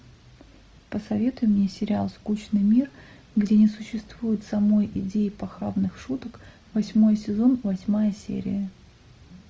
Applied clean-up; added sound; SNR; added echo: none; none; none; none.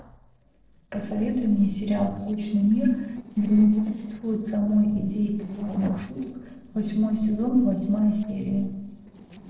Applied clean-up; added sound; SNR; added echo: neural separator model SepFormer DNS4.